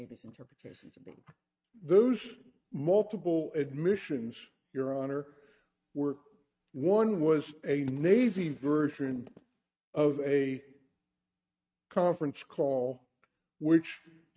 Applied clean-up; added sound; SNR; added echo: neural mask model RNNoise.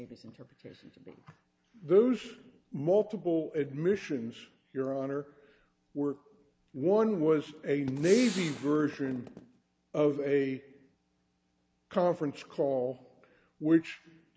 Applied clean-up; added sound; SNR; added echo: none; Gunshot, gunfire; 13 dB; none.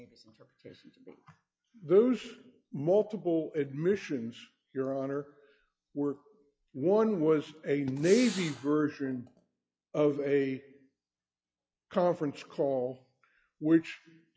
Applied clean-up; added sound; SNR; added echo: classical method log-MMSE.